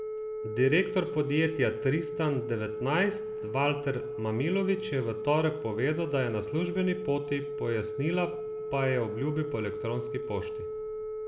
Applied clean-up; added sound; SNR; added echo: none; Telephone; 6 dB; reverberation time 1.2 s.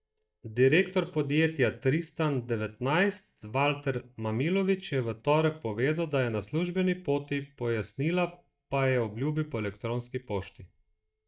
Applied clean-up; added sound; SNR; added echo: neural mask model DeepFilterNet 3.